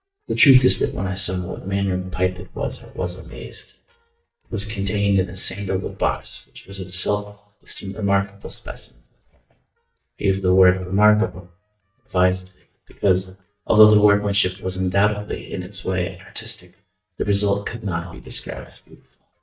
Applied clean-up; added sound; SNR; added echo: neural mask model DeepFilterNet 3.